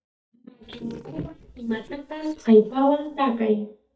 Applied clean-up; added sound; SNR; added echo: neural mask model DeepFilterNet 3.